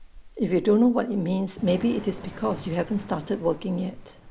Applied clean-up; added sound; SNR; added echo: none; Thunder / Rain; 17 dB; none.